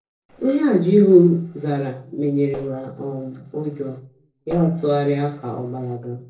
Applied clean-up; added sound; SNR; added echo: neural separator model SepFormer DNS4.